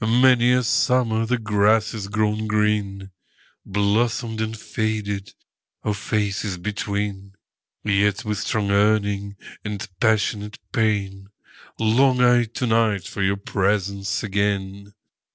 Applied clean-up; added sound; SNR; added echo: none; none; none; none.